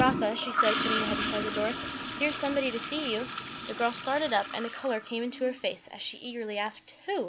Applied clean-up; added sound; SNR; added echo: none; Toilet flush / Gurgling; 3 dB; none.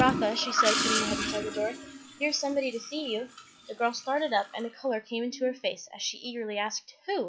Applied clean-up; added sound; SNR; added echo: classical method log-MMSE.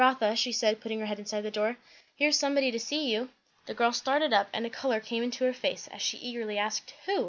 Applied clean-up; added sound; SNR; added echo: none; none; none; none.